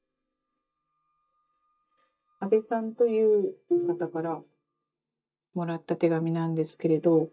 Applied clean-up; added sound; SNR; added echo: neural mask model DeepFilterNet 3.